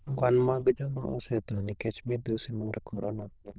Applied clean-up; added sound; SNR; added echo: neural diffusion model UNIVERSE++.